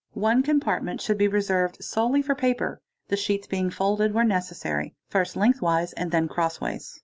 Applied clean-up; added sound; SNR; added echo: none; none; none; none.